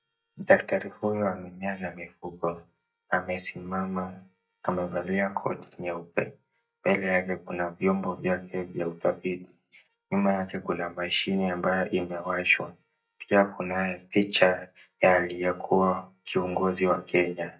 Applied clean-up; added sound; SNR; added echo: neural mask model DeepFilterNet 3.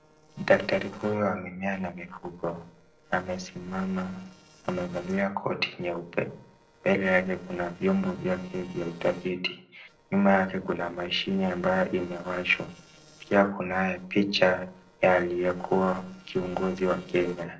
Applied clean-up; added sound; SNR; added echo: neural separator model SepFormer DNS4.